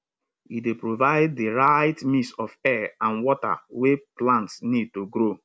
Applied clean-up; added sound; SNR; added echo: none; none; none; none.